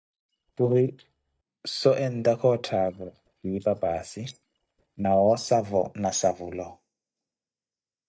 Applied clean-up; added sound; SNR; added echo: neural mask model DeepFilterNet 3.